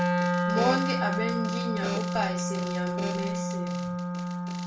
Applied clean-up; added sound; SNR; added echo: none; Wind instrument, woodwind instrument; -4 dB; reverberation time 0.3 s.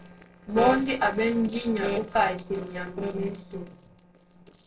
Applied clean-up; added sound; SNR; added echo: neural separator model SepFormer DNS4.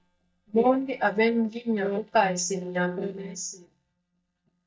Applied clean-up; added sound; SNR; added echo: neural mask model DeepFilterNet 3.